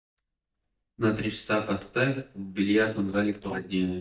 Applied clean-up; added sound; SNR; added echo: neural mask model DeepFilterNet 3.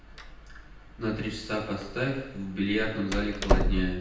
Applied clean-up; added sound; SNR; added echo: none; Door; 0 dB; reverberation time 0.9 s.